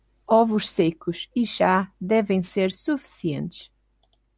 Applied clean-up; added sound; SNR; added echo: none; none; none; none.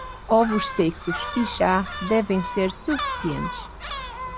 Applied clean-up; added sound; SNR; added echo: none; Gull, seagull; 8 dB; none.